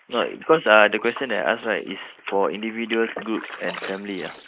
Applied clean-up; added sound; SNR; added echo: neural mask model Resemble Enhance denoiser.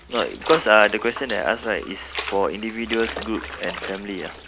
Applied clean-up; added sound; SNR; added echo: none; Trickle, dribble / Splash, splatter; 11 dB; none.